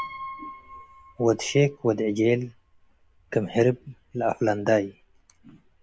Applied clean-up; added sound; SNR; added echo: none; Piano; 19 dB; none.